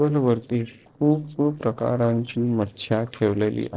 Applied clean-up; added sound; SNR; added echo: neural separator model SepFormer DNS4.